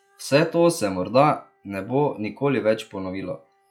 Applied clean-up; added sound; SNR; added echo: classical method log-MMSE.